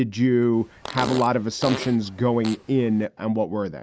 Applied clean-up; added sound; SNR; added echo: none; Fart; 12 dB; none.